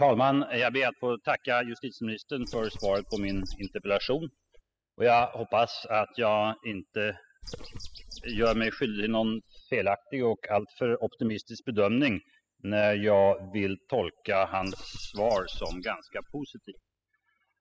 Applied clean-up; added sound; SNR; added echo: classical method spectral subtraction.